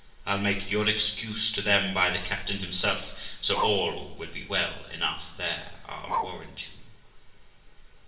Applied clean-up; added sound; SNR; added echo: none; Bark; 7 dB; reverberation time 0.9 s.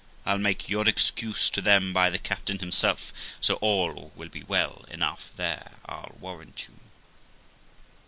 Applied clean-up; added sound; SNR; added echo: none; none; none; none.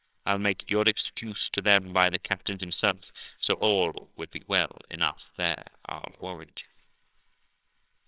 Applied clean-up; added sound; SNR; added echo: neural separator model SepFormer WHAMR!.